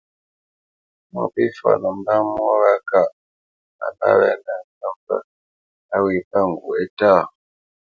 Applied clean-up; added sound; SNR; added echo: none; none; none; none.